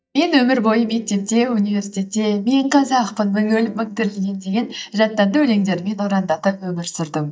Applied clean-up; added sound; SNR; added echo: neural mask model DeepFilterNet 3.